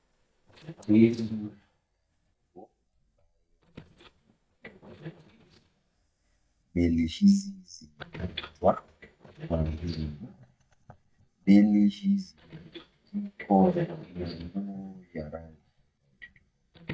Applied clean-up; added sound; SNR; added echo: neural mask model DeepFilterNet 3.